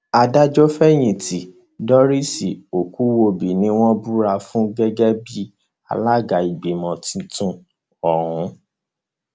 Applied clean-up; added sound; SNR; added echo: none; none; none; none.